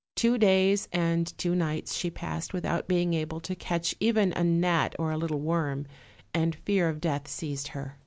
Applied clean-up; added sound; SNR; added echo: none; none; none; none.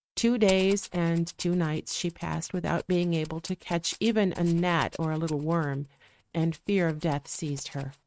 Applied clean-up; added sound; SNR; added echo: neural mask model RNNoise.